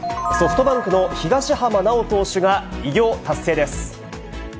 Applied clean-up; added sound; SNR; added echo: none; none; none; none.